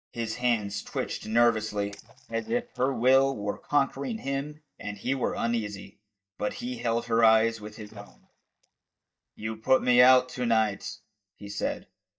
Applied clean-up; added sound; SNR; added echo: neural mask model DeepFilterNet 3.